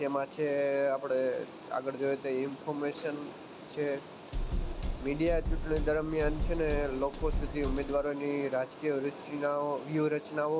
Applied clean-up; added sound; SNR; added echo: none; Drum kit; 1 dB; none.